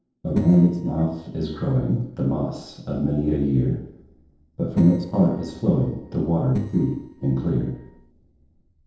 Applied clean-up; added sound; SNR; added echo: neural separator model SepFormer DNS4.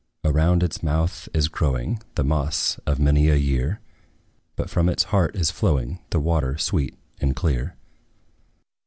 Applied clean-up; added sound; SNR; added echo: none; none; none; none.